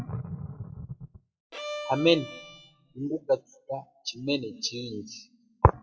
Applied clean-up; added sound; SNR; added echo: classical method WPE with log-MMSE.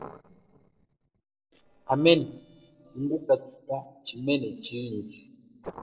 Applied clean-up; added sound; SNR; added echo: neural separator model SepFormer DNS4.